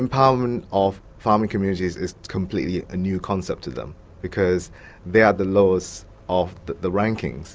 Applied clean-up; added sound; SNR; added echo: none; none; none; none.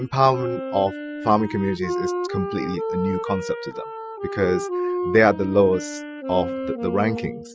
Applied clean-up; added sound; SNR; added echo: classical method spectral subtraction.